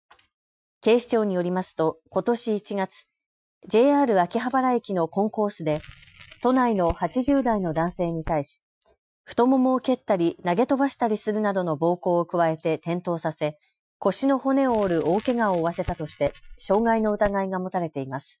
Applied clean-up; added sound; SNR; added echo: classical method Wiener filter.